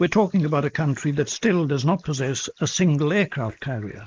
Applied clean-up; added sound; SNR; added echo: neural mask model Resemble Enhance denoiser.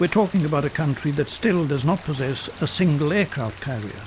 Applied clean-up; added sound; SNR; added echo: none; Stream + Boom; 18 dB; none.